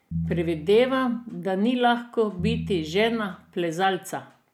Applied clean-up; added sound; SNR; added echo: none; Piano; 11 dB; none.